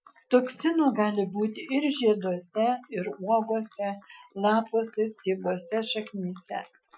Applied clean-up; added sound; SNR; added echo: classical method Wiener filter.